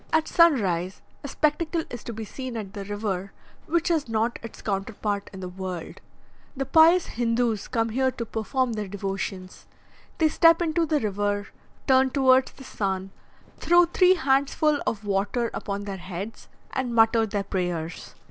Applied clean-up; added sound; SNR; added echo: none; Livestock, farm animals, working animals; 18 dB; none.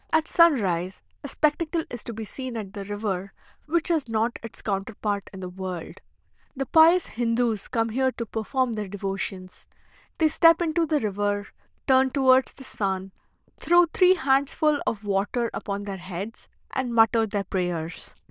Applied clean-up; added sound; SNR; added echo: neural diffusion model UNIVERSE++.